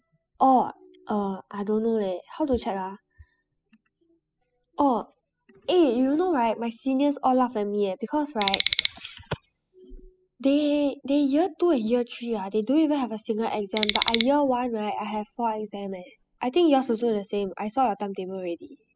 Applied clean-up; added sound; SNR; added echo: classical method spectral subtraction.